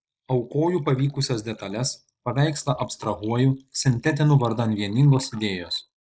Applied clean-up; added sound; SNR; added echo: neural mask model Resemble Enhance denoiser.